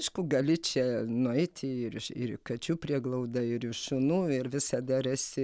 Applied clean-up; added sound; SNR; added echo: none; none; none; none.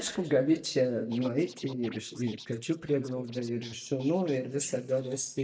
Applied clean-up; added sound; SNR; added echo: neural mask model DeepFilterNet 3.